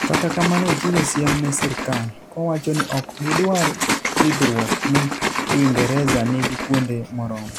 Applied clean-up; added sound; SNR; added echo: none; Liquid; 2 dB; none.